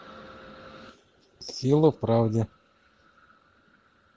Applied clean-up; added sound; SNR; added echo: none; none; none; none.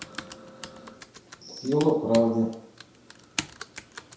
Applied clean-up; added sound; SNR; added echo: none; Computer keyboard; 13 dB; reverberation time 0.7 s.